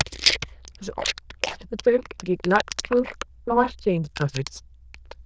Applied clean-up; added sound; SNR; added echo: neural diffusion model UNIVERSE++.